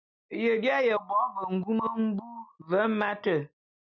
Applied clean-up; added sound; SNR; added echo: none; none; none; none.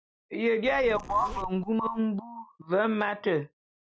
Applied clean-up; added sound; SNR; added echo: none; Zipper (clothing); 14 dB; none.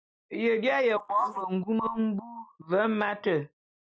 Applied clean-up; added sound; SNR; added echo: neural mask model Resemble Enhance denoiser.